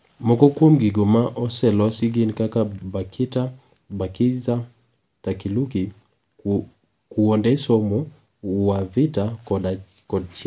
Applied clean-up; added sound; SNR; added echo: none; none; none; none.